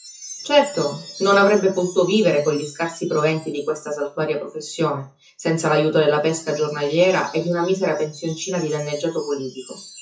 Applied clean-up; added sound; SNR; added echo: classical method WPE with log-MMSE.